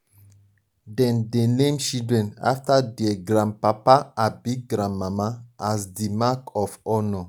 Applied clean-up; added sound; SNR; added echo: none; none; none; none.